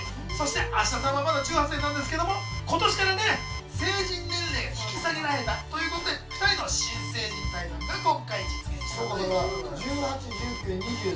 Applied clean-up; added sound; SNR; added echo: none; Alarm; 11 dB; reverberation time 0.3 s.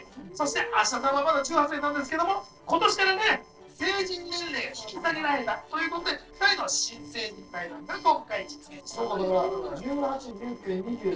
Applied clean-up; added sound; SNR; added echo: neural separator model SepFormer DNS4.